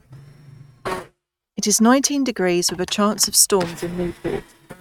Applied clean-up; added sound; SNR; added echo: neural mask model RNNoise.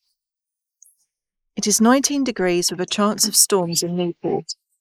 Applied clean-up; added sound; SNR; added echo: neural mask model Resemble Enhance denoiser.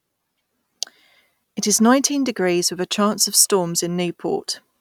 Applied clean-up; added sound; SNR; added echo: none; none; none; none.